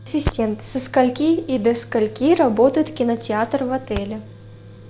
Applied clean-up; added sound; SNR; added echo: none; Tools; 20 dB; none.